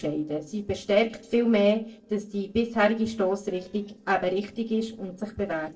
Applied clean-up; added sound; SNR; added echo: neural separator model SepFormer DNS4.